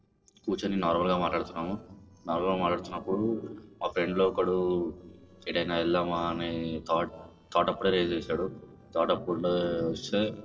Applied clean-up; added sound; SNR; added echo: neural separator model SepFormer DNS4.